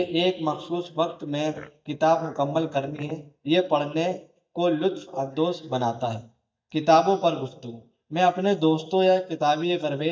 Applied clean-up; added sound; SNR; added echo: neural mask model DeepFilterNet 3.